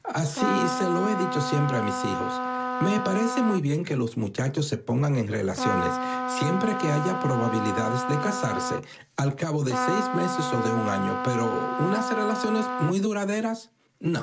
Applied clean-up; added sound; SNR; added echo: none; Trumpet; 2 dB; none.